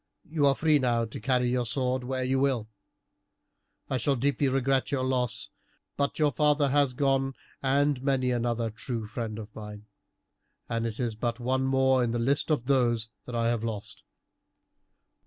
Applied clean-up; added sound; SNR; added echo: none; none; none; none.